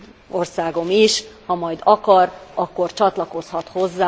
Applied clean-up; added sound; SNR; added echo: none; none; none; none.